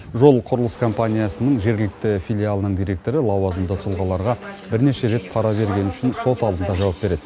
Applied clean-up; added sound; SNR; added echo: none; none; none; none.